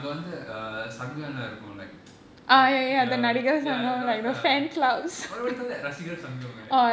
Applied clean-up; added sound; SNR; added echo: none; none; none; none.